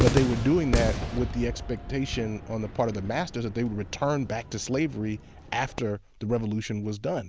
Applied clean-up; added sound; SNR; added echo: none; Cheering / Fireworks; 5 dB; none.